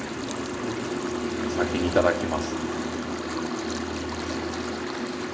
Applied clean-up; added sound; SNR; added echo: none; Stream; 10 dB; reverberation time 0.9 s.